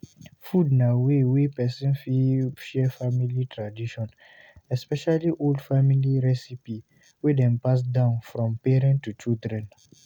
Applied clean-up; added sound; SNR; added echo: none; none; none; none.